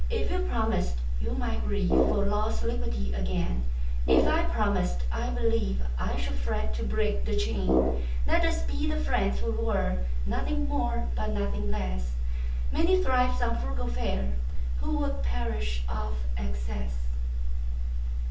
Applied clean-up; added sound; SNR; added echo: none; Brass instrument; 7 dB; reverberation time 0.4 s.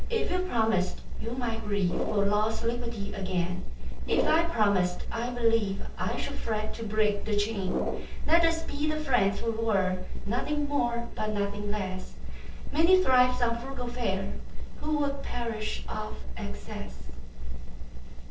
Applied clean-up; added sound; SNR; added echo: neural separator model SepFormer DNS4.